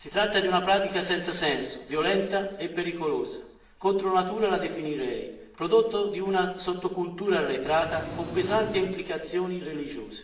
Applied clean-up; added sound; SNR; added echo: none; Engine; 10 dB; reverberation time 0.8 s.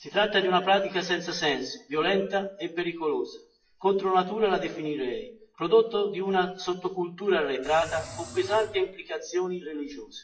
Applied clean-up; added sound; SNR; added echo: classical method WPE with log-MMSE.